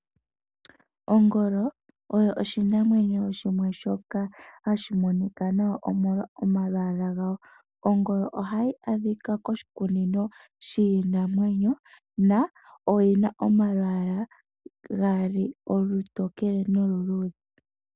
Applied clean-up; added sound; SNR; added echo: none; none; none; none.